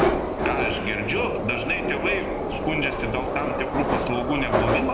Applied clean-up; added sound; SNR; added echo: none; Subway, metro, underground; -2 dB; none.